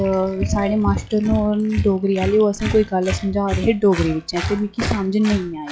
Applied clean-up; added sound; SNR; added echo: classical method log-MMSE.